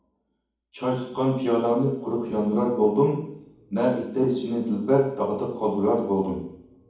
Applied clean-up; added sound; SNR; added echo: none; none; none; reverberation time 1.2 s.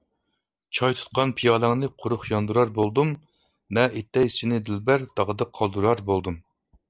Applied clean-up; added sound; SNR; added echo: none; none; none; none.